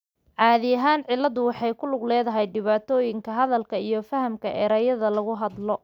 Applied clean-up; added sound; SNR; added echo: none; none; none; none.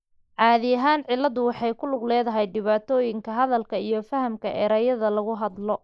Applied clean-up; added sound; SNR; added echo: neural mask model Resemble Enhance denoiser.